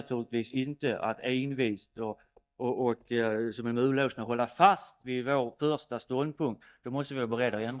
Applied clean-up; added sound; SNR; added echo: neural mask model DeepFilterNet 3.